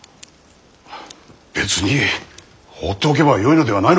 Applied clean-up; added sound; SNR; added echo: none; none; none; none.